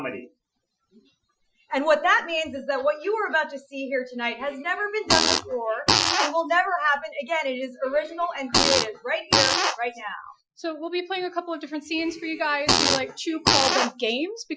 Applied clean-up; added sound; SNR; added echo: classical method Wiener filter.